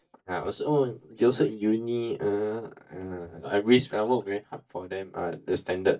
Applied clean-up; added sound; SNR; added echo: neural mask model DeepFilterNet 3.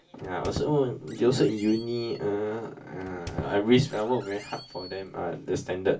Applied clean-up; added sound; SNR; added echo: none; Squeak; 16 dB; reverberation time 0.2 s.